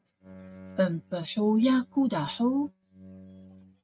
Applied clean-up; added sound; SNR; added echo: neural mask model RNNoise.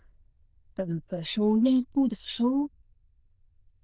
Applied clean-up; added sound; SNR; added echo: neural diffusion model UNIVERSE++.